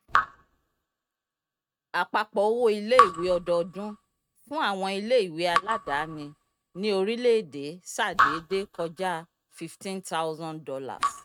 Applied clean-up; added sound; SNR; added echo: neural mask model RNNoise.